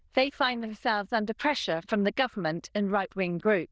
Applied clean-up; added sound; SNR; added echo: neural diffusion model UNIVERSE++.